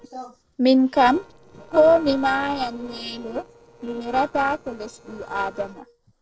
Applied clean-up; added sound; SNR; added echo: neural separator model SepFormer DNS4.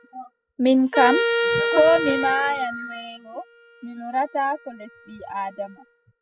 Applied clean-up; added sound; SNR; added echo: classical method spectral subtraction.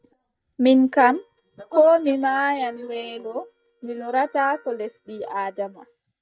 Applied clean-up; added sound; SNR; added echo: neural mask model DeepFilterNet 3.